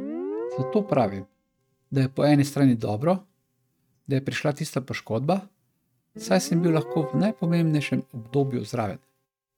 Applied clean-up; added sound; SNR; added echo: neural mask model RNNoise.